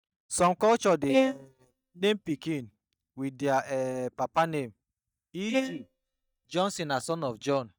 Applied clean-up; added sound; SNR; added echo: neural mask model DeepFilterNet 3.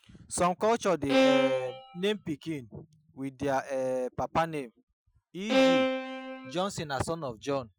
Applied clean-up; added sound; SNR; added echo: classical method Wiener filter.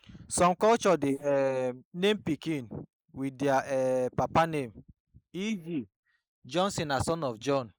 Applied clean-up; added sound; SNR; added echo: neural mask model Resemble Enhance denoiser.